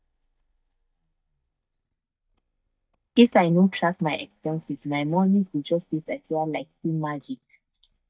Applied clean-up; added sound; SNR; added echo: neural mask model DeepFilterNet 3.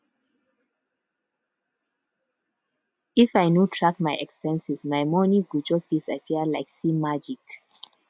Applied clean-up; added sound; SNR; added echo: none; none; none; none.